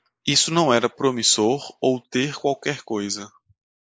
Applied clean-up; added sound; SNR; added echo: neural mask model Resemble Enhance denoiser.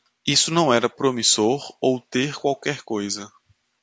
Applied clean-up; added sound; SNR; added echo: none; none; none; none.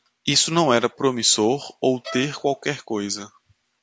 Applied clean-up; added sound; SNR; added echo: none; Bowed string instrument; 19 dB; none.